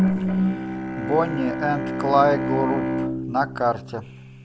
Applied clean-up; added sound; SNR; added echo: none; Bowed string instrument; 1 dB; none.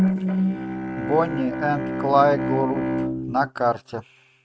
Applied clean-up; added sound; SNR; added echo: neural mask model RNNoise.